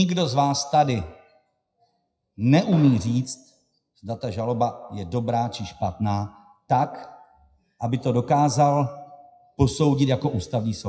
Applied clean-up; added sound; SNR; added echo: classical method WPE with log-MMSE.